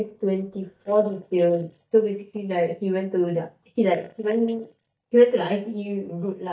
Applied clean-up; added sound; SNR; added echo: neural mask model DeepFilterNet 3.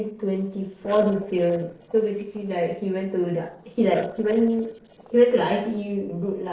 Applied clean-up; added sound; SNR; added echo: neural separator model SepFormer DNS4.